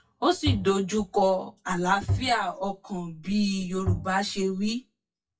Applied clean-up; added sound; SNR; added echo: classical method WPE with log-MMSE.